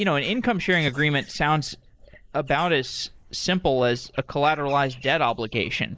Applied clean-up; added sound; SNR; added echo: neural mask model Resemble Enhance denoiser.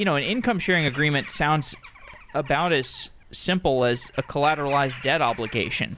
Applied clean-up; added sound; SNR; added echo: none; Bird vocalization, bird call, bird song / Crow; 18 dB; none.